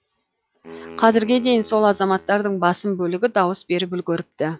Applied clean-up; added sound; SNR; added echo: classical method log-MMSE.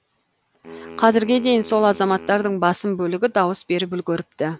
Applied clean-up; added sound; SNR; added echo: none; Wind instrument, woodwind instrument; 19 dB; none.